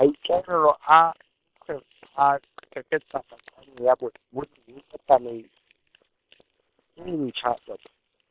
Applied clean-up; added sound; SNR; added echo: neural separator model SepFormer WHAM!.